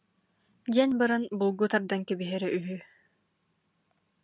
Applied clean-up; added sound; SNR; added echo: none; none; none; none.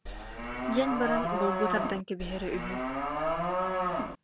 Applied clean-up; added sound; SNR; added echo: none; Livestock, farm animals, working animals; -2 dB; none.